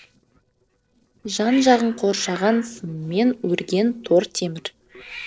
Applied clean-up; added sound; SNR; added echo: neural separator model SepFormer DNS4.